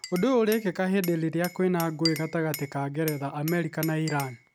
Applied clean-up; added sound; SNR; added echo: none; Glass; 13 dB; none.